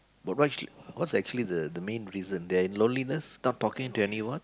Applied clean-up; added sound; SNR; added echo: none; none; none; none.